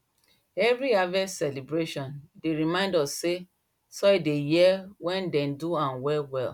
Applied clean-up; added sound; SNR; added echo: none; none; none; none.